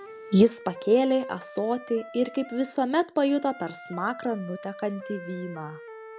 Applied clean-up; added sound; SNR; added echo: none; Wind instrument, woodwind instrument; 16 dB; none.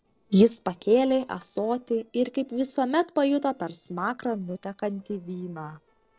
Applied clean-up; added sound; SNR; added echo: neural separator model SepFormer DNS4.